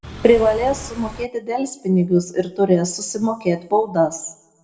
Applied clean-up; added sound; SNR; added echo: none; Engine / Car; 13 dB; reverberation time 0.5 s.